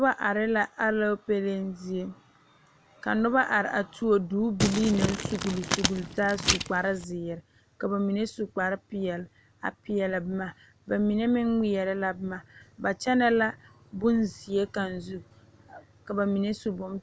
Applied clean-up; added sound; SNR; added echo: none; Crumpling, crinkling; 2 dB; none.